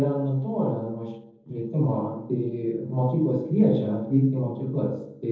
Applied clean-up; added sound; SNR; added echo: neural separator model SepFormer DNS4.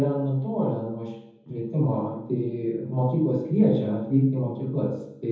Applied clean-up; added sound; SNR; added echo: none; Bass guitar; 19 dB; reverberation time 0.9 s.